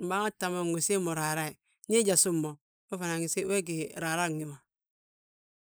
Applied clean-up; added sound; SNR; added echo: neural mask model Resemble Enhance denoiser.